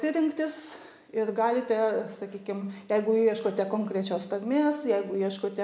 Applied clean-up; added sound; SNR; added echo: none; none; none; none.